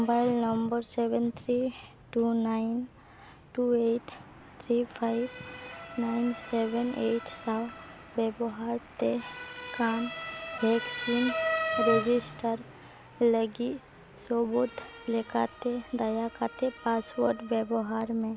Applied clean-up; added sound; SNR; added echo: none; Motor vehicle (road) / Siren; 10 dB; none.